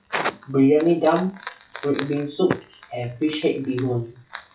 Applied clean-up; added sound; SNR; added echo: classical method WPE with log-MMSE.